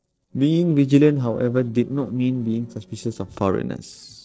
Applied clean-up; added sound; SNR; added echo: neural separator model SepFormer DNS4.